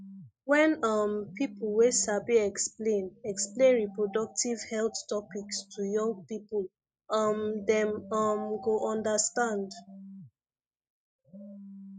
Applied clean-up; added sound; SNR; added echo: neural mask model RNNoise.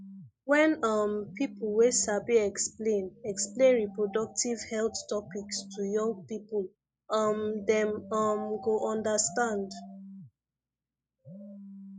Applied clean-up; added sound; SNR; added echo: none; Telephone; 18 dB; none.